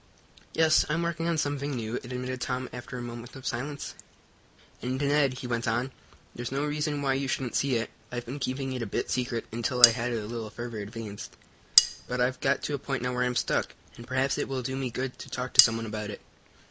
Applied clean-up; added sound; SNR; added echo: none; Cutlery, silverware; -5 dB; none.